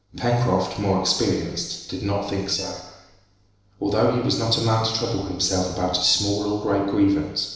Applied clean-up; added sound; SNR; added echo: neural separator model SepFormer DNS4.